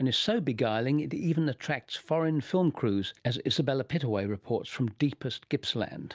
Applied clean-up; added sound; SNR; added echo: none; none; none; none.